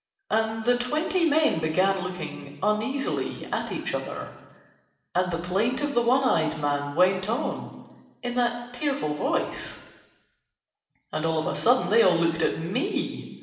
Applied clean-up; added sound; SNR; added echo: none; none; none; reverberation time 1.2 s.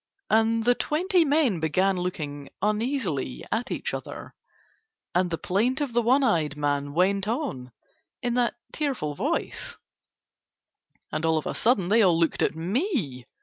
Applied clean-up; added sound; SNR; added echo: none; none; none; none.